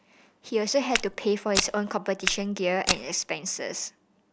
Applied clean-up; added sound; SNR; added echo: none; Walk, footsteps; 3 dB; none.